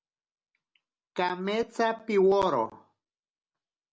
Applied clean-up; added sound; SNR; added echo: none; none; none; none.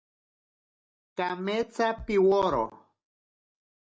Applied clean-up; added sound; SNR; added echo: neural mask model DeepFilterNet 3.